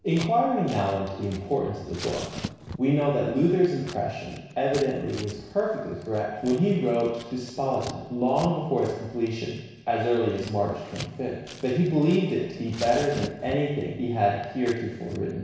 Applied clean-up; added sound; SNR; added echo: none; Scissors; 17 dB; reverberation time 1.1 s.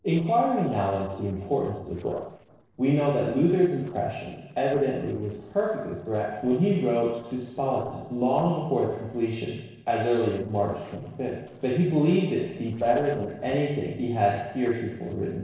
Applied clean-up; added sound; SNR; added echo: neural separator model SepFormer DNS4.